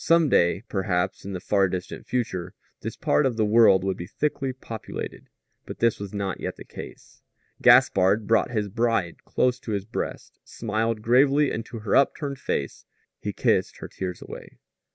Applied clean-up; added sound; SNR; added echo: none; none; none; none.